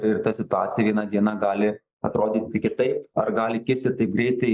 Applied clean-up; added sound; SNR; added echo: neural mask model Resemble Enhance denoiser.